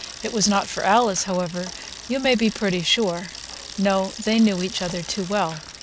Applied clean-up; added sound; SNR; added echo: none; Bicycle; 14 dB; none.